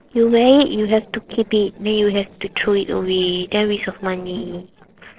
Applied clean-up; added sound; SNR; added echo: neural separator model SepFormer DNS4.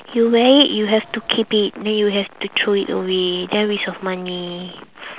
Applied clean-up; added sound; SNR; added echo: none; none; none; none.